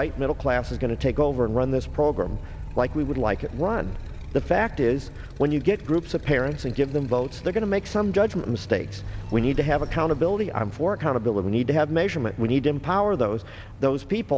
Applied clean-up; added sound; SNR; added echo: none; Telephone + Motorcycle; 11 dB; none.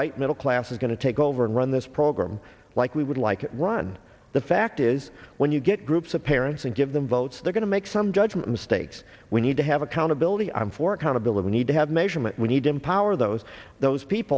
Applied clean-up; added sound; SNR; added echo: none; none; none; none.